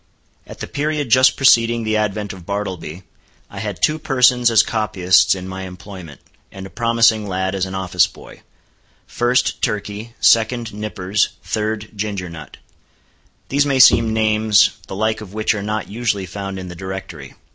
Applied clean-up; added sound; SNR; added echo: none; Bowed string instrument; 5 dB; none.